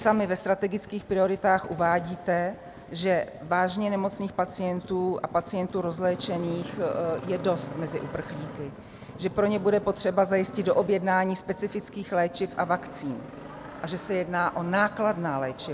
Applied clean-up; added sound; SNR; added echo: none; Motorcycle; 14 dB; none.